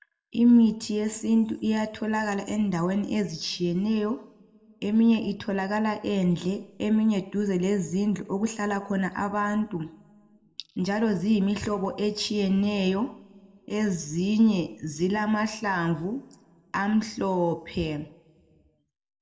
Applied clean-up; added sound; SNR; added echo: none; none; none; reverberation time 0.9 s.